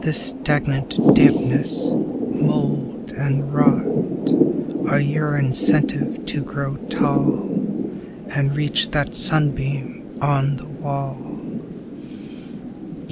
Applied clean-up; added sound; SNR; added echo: none; Thunder / Rain; -1 dB; none.